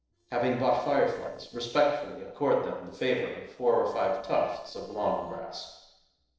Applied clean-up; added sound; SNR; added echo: neural separator model SepFormer DNS4.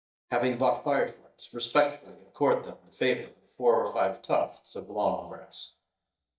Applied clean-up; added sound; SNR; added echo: neural mask model DeepFilterNet 3.